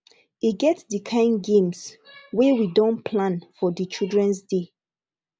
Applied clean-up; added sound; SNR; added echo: none; none; none; none.